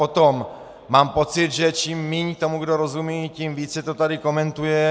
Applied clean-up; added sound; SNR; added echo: none; none; none; none.